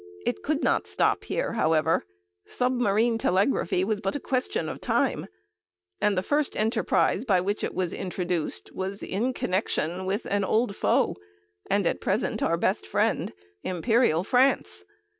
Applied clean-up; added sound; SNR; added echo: neural mask model RNNoise.